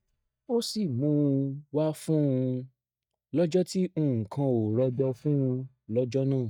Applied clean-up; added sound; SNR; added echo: neural mask model DeepFilterNet 3.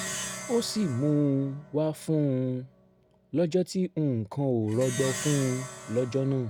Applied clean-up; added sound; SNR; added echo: none; Plucked string instrument; 13 dB; none.